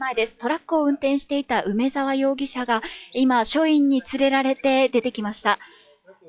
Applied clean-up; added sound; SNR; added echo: classical method log-MMSE.